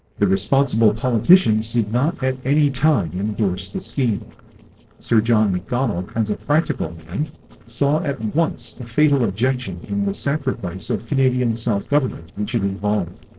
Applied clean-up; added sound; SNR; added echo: neural separator model SepFormer DNS4.